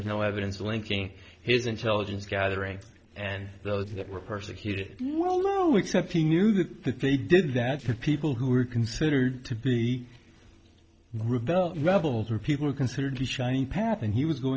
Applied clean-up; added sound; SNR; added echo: neural separator model SepFormer DNS4.